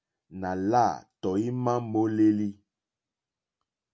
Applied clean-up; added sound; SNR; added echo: none; none; none; none.